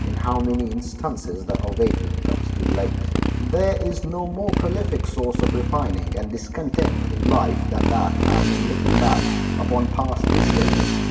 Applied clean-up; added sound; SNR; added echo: none; Motorcycle; -4 dB; reverberation time 2.0 s.